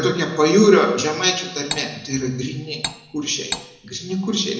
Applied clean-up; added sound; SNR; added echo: none; Cutlery, silverware; 11 dB; reverberation time 0.9 s.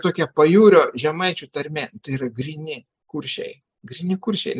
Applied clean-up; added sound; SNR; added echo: none; none; none; none.